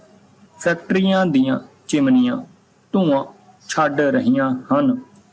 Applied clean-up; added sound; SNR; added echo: none; none; none; none.